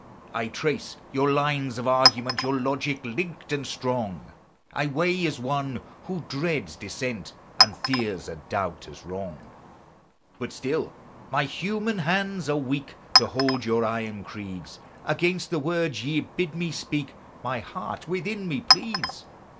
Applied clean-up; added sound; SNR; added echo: none; Chink, clink; 3 dB; none.